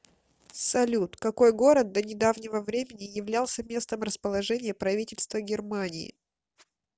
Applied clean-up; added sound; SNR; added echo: none; none; none; none.